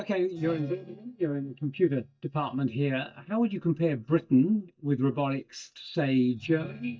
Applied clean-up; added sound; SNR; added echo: neural mask model DeepFilterNet 3.